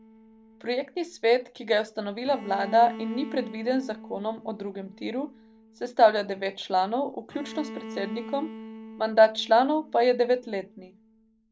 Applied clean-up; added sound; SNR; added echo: none; Bowed string instrument; 16 dB; none.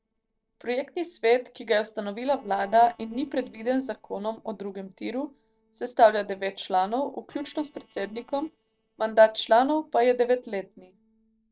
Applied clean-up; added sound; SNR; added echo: neural separator model SepFormer DNS4.